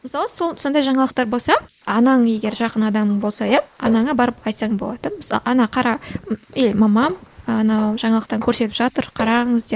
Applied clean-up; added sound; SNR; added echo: neural mask model Resemble Enhance denoiser.